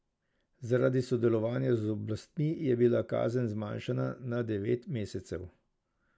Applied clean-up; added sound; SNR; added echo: none; none; none; none.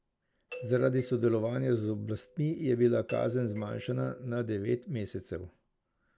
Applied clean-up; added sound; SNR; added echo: none; Doorbell; 16 dB; none.